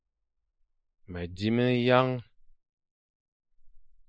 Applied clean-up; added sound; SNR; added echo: neural mask model Resemble Enhance denoiser.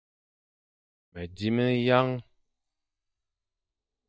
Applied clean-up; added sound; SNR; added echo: neural mask model DeepFilterNet 3.